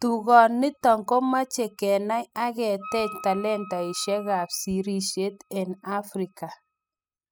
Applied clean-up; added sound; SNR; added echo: classical method spectral subtraction.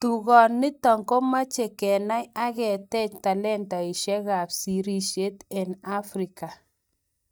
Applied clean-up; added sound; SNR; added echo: neural mask model DeepFilterNet 3.